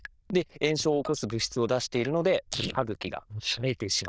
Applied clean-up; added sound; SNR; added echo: neural diffusion model UNIVERSE++.